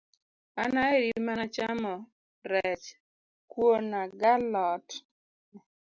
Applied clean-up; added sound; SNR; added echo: none; none; none; none.